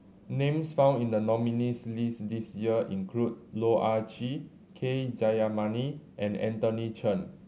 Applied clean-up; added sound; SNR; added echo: none; none; none; none.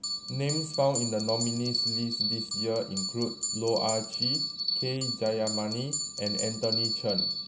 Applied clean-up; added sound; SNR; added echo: none; Bell; 1 dB; none.